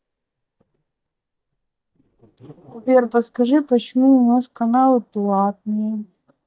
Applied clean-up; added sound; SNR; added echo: neural mask model DeepFilterNet 3.